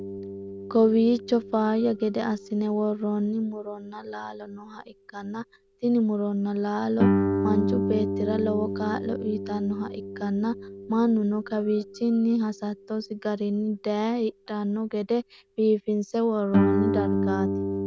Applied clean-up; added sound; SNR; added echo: none; Guitar; 4 dB; none.